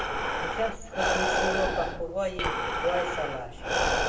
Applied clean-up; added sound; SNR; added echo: none; Breathing; -4 dB; reverberation time 1.3 s.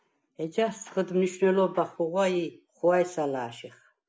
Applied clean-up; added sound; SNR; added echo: none; none; none; none.